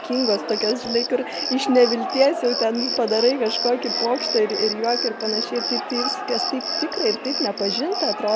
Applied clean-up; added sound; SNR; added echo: none; Cricket; 4 dB; none.